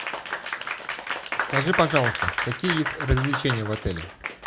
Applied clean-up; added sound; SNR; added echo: none; Applause; 2 dB; none.